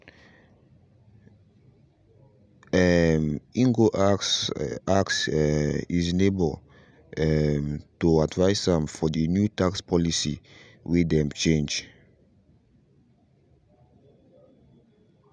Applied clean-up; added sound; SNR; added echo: none; none; none; none.